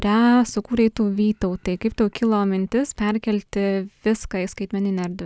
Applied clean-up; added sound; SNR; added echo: none; none; none; none.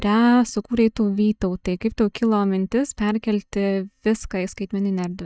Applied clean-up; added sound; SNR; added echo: neural mask model DeepFilterNet 3.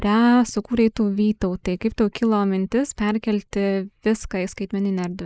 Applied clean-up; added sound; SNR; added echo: neural mask model Resemble Enhance denoiser.